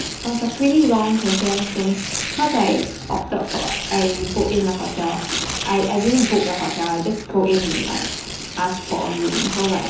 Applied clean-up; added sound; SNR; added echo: none; Tearing; 8 dB; reverberation time 0.6 s.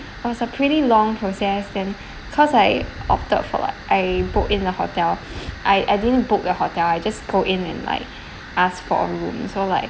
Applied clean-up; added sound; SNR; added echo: none; none; none; none.